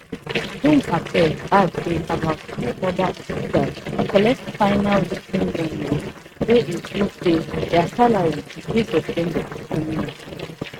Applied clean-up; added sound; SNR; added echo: neural mask model RNNoise.